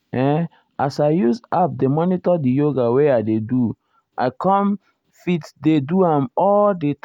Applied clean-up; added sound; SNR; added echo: none; none; none; none.